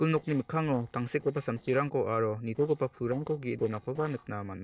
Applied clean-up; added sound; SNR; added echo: neural separator model SepFormer DNS4.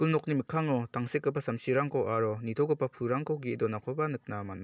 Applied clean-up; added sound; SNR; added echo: none; none; none; none.